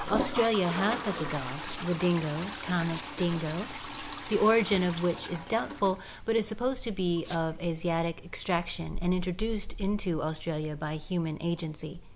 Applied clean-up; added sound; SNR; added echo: none; Squeak + Toilet flush; 11 dB; none.